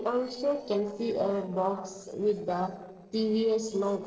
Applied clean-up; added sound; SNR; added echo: neural separator model SepFormer DNS4.